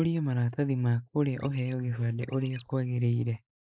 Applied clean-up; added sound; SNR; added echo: neural mask model Resemble Enhance denoiser.